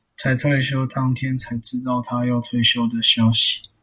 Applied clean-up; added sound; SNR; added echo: none; none; none; none.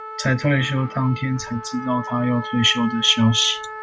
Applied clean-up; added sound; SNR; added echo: none; Trumpet; 12 dB; none.